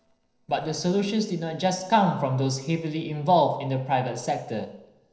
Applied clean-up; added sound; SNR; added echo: neural separator model SepFormer DNS4.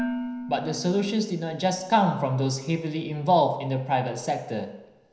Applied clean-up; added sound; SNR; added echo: none; Dishes, pots, and pans; 13 dB; reverberation time 0.9 s.